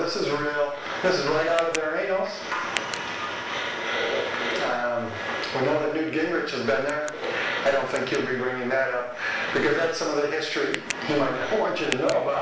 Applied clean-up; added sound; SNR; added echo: none; Tick; 17 dB; reverberation time 0.7 s.